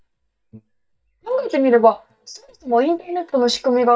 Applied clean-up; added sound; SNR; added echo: neural mask model DeepFilterNet 3.